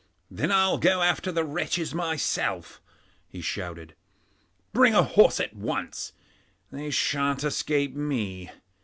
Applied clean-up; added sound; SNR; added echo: none; none; none; none.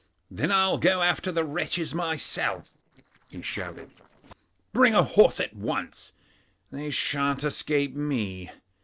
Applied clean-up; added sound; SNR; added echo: neural separator model SepFormer DNS4.